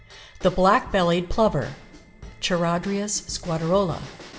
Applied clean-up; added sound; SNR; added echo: none; Bell / Drum / Drum kit; 19 dB; reverberation time 1.1 s.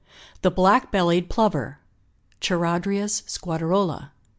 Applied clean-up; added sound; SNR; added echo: none; none; none; none.